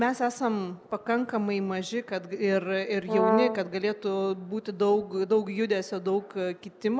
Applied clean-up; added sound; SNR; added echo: none; Brass instrument; 0 dB; none.